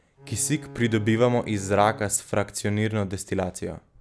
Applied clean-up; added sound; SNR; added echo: none; Bowed string instrument; 17 dB; none.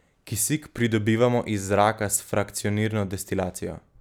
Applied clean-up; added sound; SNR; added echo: none; none; none; none.